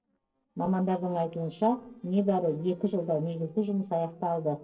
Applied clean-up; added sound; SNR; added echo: neural separator model SepFormer DNS4.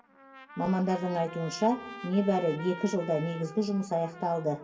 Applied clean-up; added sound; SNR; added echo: none; Trumpet; 16 dB; reverberation time 0.2 s.